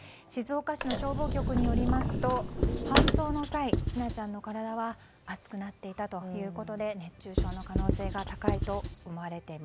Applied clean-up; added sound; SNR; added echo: none; Sliding door / Slam / Wood + Writing; -5 dB; none.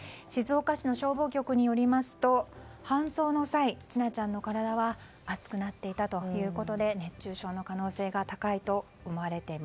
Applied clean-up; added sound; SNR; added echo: none; none; none; none.